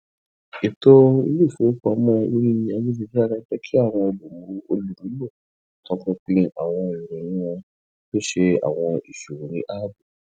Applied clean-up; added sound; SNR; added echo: none; none; none; none.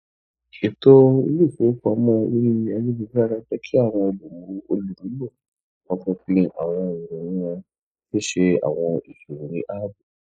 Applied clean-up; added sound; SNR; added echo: neural mask model Resemble Enhance denoiser.